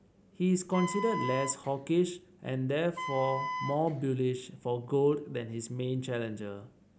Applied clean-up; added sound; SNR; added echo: none; Wind instrument, woodwind instrument; 7 dB; none.